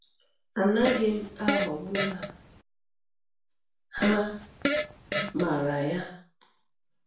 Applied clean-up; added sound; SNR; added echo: none; Fart; 1 dB; reverberation time 0.5 s.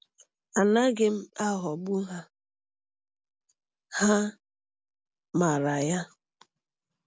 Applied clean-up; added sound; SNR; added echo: none; none; none; none.